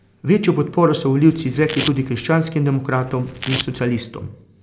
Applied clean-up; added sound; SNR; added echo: none; Domestic sounds, home sounds; 11 dB; none.